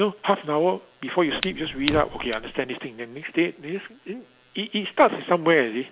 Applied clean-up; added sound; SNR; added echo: none; Fire; 10 dB; none.